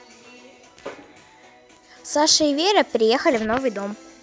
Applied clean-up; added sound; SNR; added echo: none; none; none; none.